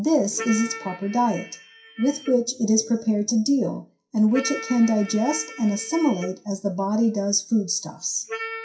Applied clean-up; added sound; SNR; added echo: classical method WPE with log-MMSE.